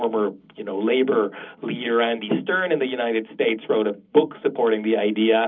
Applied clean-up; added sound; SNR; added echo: none; none; none; reverberation time 0.4 s.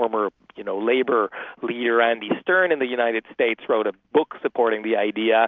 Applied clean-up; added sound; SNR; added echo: none; none; none; none.